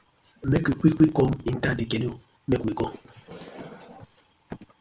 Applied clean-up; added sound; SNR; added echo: none; none; none; none.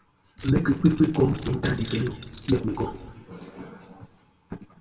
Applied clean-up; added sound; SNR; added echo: none; Keys jangling; 16 dB; reverberation time 1.7 s.